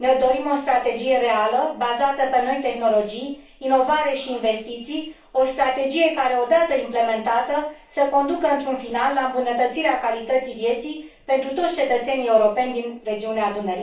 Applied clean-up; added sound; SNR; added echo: none; none; none; reverberation time 0.3 s.